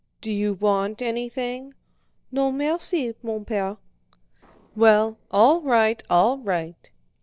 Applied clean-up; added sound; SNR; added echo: neural separator model SepFormer DNS4.